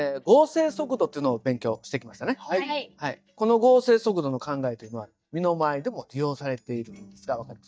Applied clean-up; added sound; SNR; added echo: neural mask model DeepFilterNet 3.